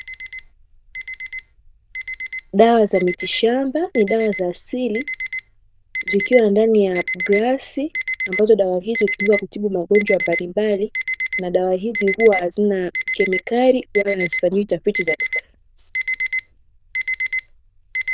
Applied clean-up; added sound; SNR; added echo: neural diffusion model UNIVERSE++.